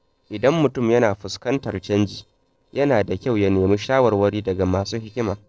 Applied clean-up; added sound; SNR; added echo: neural separator model SepFormer DNS4.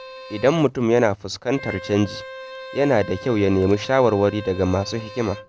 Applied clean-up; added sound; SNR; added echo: none; Bowed string instrument; 16 dB; none.